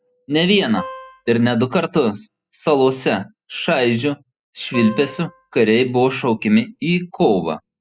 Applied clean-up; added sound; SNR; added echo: classical method spectral subtraction.